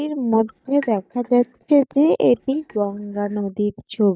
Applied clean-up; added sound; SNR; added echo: neural mask model DeepFilterNet 3.